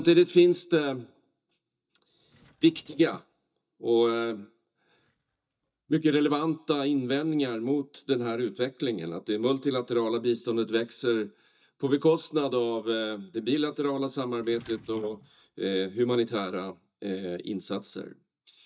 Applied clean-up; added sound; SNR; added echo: neural mask model DeepFilterNet 3.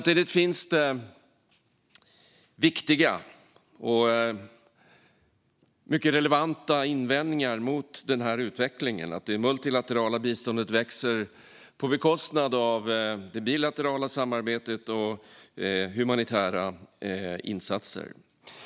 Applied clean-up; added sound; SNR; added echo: none; none; none; none.